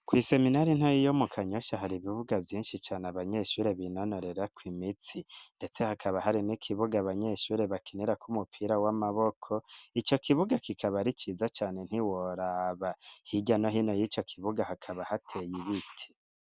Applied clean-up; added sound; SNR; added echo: none; none; none; none.